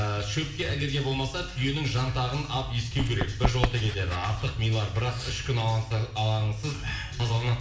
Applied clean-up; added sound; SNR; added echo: none; Run; 10 dB; reverberation time 0.7 s.